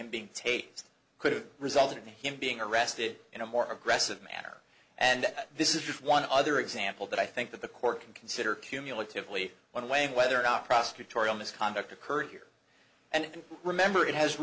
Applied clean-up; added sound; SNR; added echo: none; none; none; none.